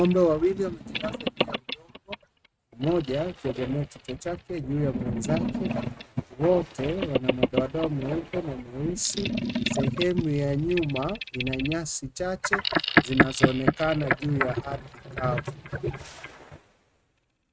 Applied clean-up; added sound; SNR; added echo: neural mask model RNNoise.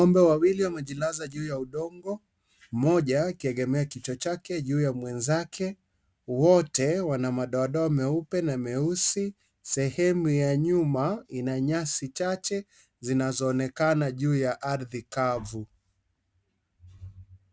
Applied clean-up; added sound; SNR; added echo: none; none; none; none.